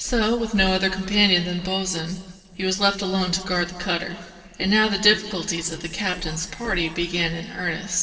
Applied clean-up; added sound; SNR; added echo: neural separator model SepFormer DNS4.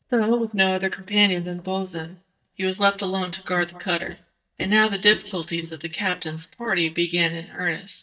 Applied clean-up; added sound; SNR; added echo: neural mask model DeepFilterNet 3.